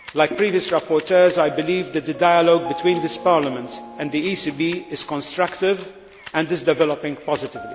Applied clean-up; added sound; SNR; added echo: none; Piano + Camera; 17 dB; none.